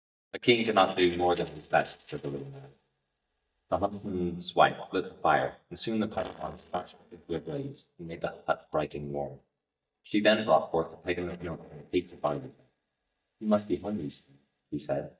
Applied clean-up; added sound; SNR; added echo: neural mask model DeepFilterNet 3.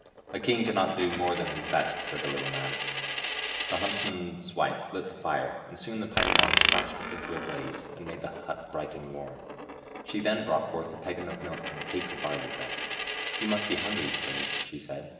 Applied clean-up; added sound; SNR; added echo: none; Coin (dropping); 1 dB; reverberation time 2.4 s.